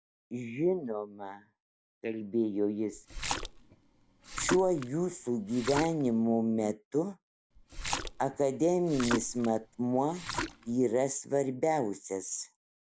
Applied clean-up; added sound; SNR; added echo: none; Splash, splatter; 7 dB; none.